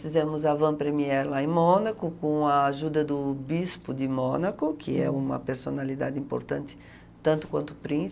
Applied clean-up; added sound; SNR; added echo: none; none; none; none.